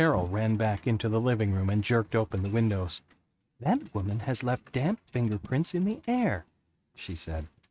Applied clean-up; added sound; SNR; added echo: neural mask model RNNoise.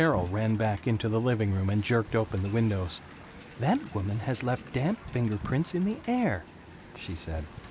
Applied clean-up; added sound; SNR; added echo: none; Wind; 16 dB; none.